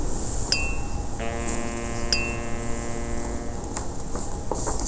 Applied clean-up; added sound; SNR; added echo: none; Wind instrument, woodwind instrument + Tap; 6 dB; none.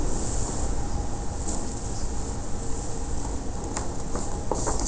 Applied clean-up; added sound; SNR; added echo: none; none; none; none.